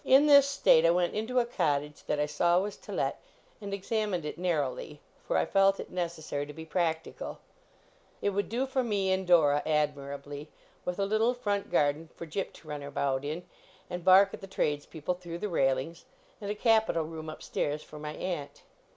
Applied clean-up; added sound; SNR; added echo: none; none; none; none.